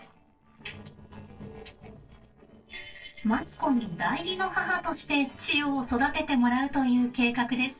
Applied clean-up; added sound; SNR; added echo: neural separator model SepFormer DNS4.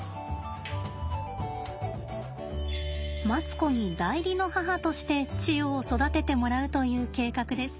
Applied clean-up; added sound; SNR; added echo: none; none; none; none.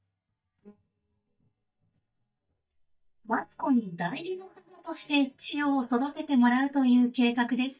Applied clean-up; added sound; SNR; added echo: neural mask model DeepFilterNet 3.